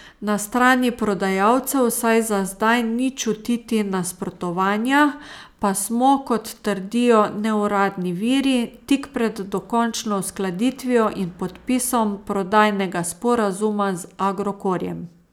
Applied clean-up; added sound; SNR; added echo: none; none; none; none.